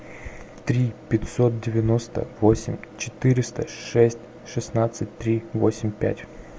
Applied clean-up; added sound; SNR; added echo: none; none; none; none.